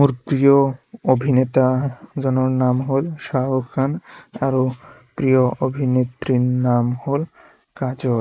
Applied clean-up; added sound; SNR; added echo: neural mask model Resemble Enhance denoiser.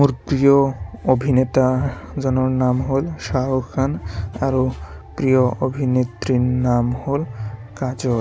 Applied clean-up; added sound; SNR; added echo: none; none; none; none.